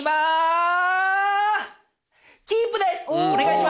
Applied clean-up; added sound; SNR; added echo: none; none; none; none.